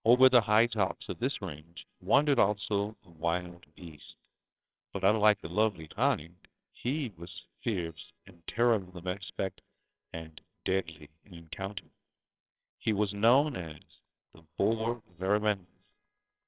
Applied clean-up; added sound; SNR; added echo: neural separator model SepFormer WHAMR!.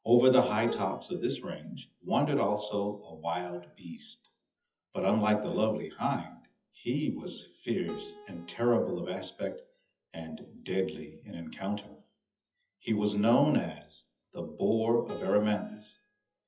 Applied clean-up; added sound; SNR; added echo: classical method WPE with log-MMSE.